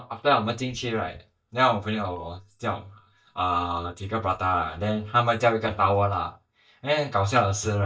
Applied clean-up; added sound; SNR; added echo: neural mask model DeepFilterNet 3.